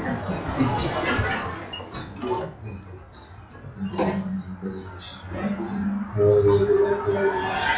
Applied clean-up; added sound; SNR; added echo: classical method WPE with log-MMSE.